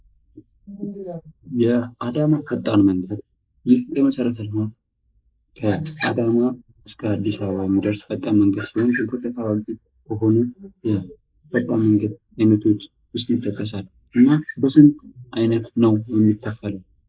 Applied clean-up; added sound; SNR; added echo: neural mask model Resemble Enhance denoiser.